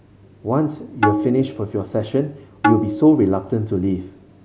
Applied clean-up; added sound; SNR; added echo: none; Tabla; 4 dB; none.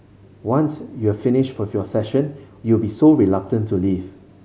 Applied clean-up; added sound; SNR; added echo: none; none; none; none.